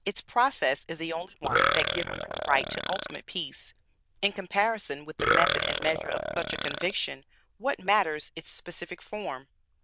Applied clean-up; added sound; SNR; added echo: neural diffusion model UNIVERSE++.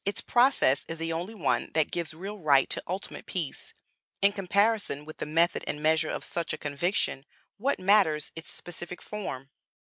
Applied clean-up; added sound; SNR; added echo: none; none; none; none.